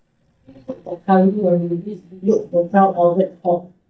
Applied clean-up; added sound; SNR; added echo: neural mask model DeepFilterNet 3.